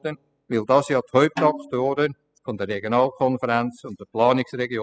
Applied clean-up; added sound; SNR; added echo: classical method spectral subtraction.